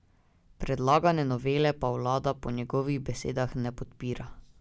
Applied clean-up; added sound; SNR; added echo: none; none; none; none.